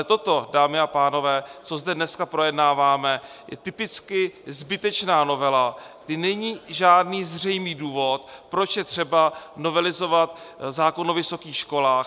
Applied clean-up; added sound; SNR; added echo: none; none; none; none.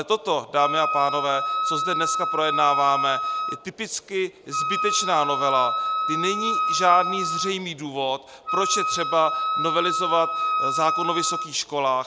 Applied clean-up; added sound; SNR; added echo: none; Wind instrument, woodwind instrument; 1 dB; none.